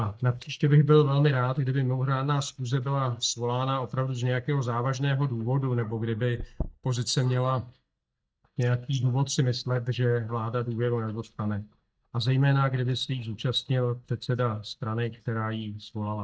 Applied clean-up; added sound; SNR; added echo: neural mask model DeepFilterNet 3.